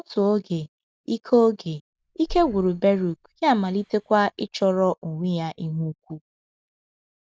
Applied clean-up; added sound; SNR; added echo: none; Breathing; 17 dB; none.